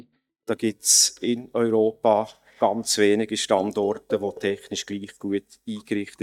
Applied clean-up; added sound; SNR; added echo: neural mask model DeepFilterNet 3.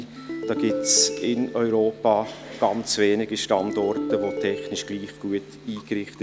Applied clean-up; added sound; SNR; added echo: none; Ringtone; 6 dB; none.